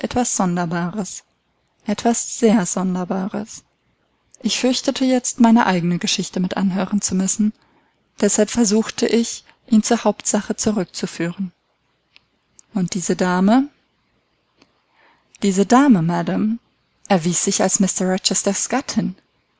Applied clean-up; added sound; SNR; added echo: none; none; none; none.